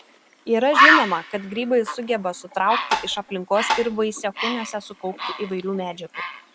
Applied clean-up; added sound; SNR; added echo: none; Bird + Tap; 0 dB; none.